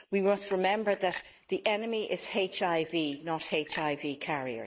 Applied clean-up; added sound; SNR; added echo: neural mask model Resemble Enhance denoiser.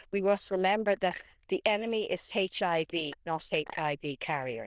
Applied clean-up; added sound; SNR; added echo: neural diffusion model UNIVERSE++.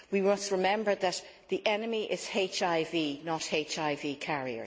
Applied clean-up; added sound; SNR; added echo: none; none; none; none.